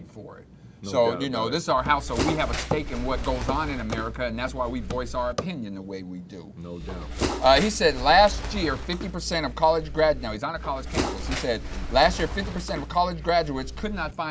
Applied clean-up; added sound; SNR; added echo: none; Bird; 6 dB; none.